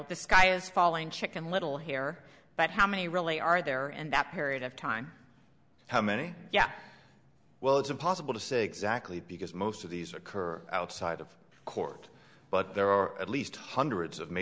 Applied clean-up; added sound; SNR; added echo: none; none; none; none.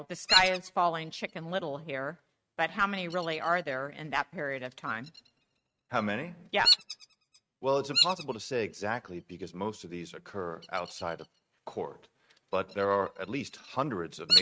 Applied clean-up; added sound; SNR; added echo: neural mask model RNNoise.